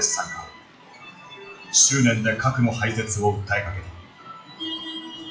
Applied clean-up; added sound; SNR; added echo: classical method WPE with log-MMSE.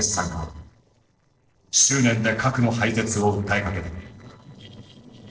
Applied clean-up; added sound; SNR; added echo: neural separator model SepFormer DNS4.